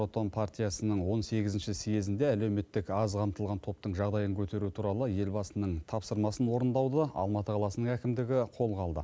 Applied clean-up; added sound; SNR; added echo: none; none; none; none.